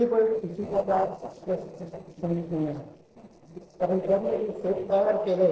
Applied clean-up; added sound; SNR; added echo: neural separator model SepFormer DNS4.